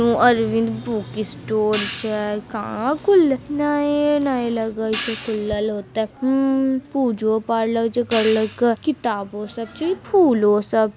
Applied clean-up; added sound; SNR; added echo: none; Hi-hat; 11 dB; none.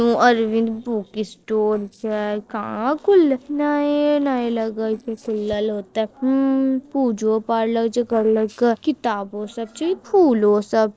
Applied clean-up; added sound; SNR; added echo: neural separator model SepFormer DNS4.